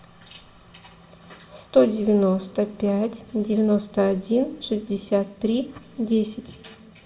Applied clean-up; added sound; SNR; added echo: none; none; none; reverberation time 1.2 s.